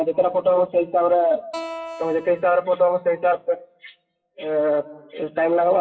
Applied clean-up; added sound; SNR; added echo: classical method WPE with log-MMSE.